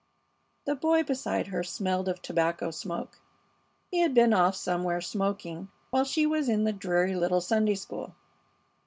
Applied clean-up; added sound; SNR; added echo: none; none; none; none.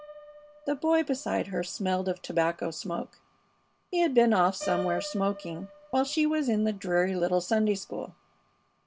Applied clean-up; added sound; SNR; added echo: none; Piano; 17 dB; none.